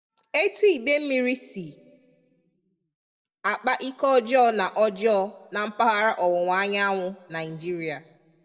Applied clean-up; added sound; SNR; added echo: none; none; none; reverberation time 1.0 s.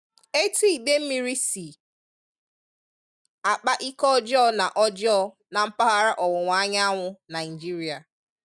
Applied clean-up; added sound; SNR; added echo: none; none; none; none.